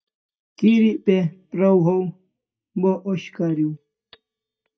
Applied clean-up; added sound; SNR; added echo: neural mask model DeepFilterNet 3.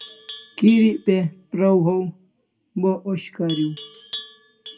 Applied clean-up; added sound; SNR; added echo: none; Livestock, farm animals, working animals; 18 dB; reverberation time 0.1 s.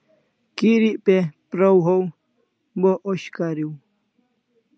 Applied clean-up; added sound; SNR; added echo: none; none; none; none.